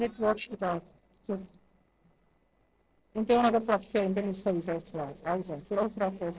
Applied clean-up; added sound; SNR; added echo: neural separator model SepFormer DNS4.